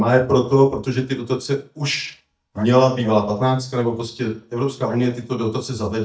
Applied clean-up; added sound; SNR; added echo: neural mask model DeepFilterNet 3.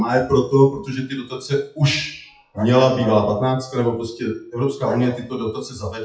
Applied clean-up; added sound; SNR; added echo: classical method WPE with log-MMSE.